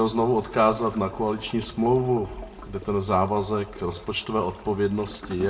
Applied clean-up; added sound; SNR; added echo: none; Toilet flush / Gurgling; 20 dB; reverberation time 0.2 s.